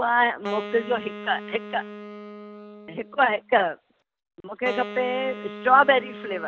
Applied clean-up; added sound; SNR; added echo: none; Wind instrument, woodwind instrument; 13 dB; none.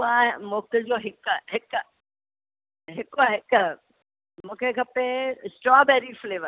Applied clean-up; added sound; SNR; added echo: none; none; none; none.